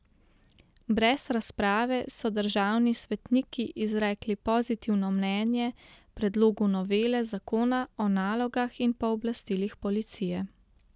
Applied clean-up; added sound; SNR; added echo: none; none; none; none.